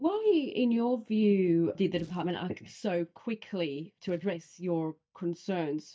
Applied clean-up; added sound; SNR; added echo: neural mask model DeepFilterNet 3.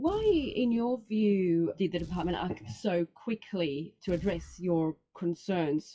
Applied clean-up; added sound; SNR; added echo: classical method WPE with log-MMSE.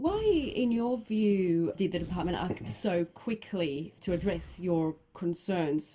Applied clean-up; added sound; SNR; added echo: none; Boom; 18 dB; reverberation time 0.2 s.